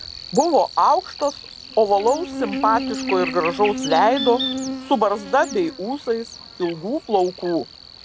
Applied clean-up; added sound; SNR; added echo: none; Buzz; 9 dB; none.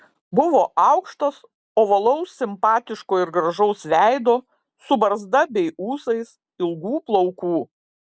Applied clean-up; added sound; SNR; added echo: none; none; none; none.